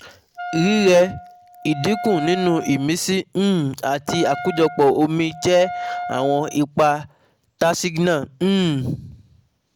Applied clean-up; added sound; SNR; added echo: none; Wind instrument, woodwind instrument; 11 dB; none.